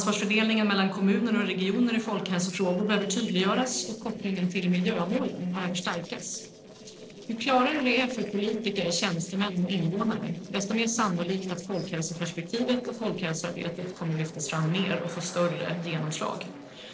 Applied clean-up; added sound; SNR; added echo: neural separator model SepFormer DNS4.